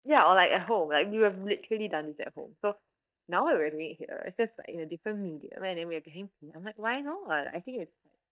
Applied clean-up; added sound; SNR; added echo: neural mask model DeepFilterNet 3.